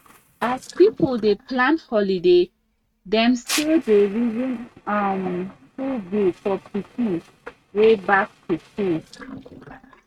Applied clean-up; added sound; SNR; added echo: neural mask model RNNoise.